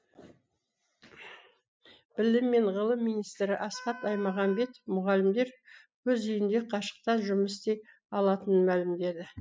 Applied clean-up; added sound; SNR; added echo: classical method spectral subtraction.